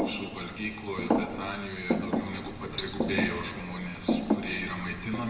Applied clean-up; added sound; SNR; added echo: none; Thump, thud; -2 dB; reverberation time 1.0 s.